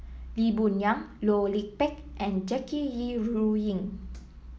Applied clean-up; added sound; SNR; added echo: none; none; none; none.